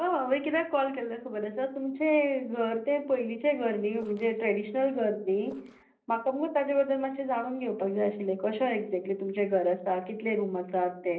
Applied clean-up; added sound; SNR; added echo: neural separator model SepFormer DNS4.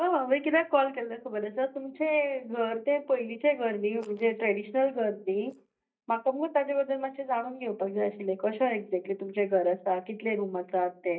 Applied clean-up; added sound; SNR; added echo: neural mask model DeepFilterNet 3.